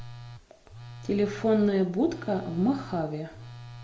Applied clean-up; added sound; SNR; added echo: none; Telephone; 15 dB; none.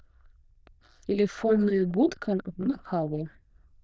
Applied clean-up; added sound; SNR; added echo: neural diffusion model UNIVERSE++.